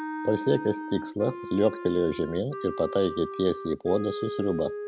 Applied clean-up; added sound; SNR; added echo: none; Wind instrument, woodwind instrument; 8 dB; none.